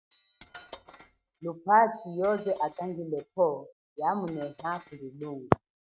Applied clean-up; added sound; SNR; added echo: neural mask model RNNoise.